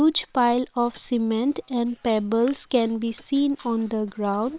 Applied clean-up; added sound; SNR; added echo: neural separator model SepFormer WHAM!.